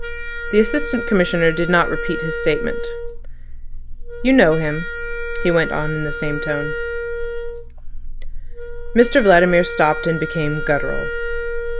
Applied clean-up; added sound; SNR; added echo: none; Wind instrument, woodwind instrument; 9 dB; none.